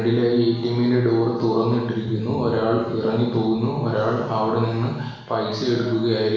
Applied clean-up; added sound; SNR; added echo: none; Tabla; 19 dB; reverberation time 0.9 s.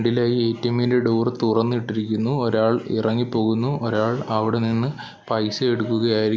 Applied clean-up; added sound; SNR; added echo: none; none; none; none.